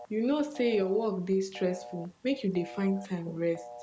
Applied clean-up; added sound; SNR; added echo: none; Telephone; 17 dB; none.